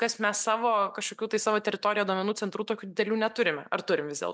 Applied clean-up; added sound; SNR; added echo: none; none; none; none.